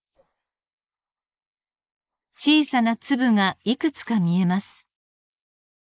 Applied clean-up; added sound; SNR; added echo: neural mask model Resemble Enhance denoiser.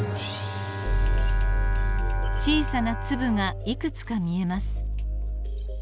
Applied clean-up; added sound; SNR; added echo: none; Bowed string instrument; 10 dB; none.